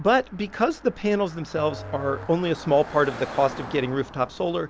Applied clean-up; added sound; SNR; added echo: none; Car passing by + Musical instrument; 15 dB; none.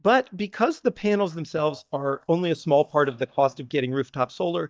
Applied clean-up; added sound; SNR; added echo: neural mask model DeepFilterNet 3.